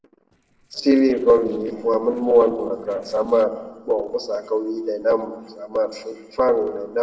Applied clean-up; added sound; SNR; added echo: neural separator model SepFormer DNS4.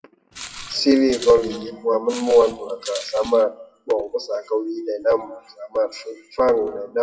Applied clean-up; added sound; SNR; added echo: classical method WPE with log-MMSE.